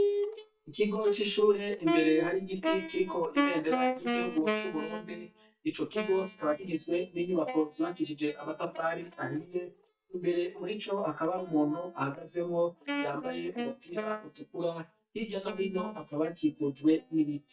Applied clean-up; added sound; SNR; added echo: neural mask model DeepFilterNet 3.